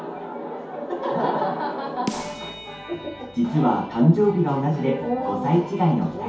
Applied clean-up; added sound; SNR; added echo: none; Snare drum; 14 dB; reverberation time 0.6 s.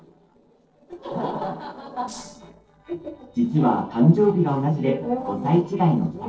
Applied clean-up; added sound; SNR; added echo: neural separator model SepFormer DNS4.